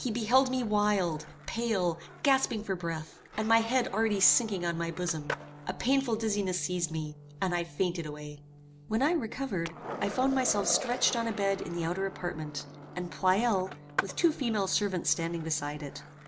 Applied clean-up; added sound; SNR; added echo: none; Guitar + Skateboard; 13 dB; none.